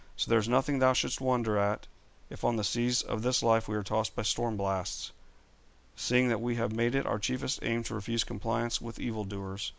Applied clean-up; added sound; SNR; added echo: none; none; none; none.